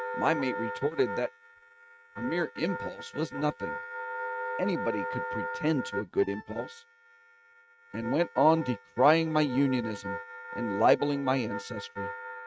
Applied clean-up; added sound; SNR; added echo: neural mask model RNNoise.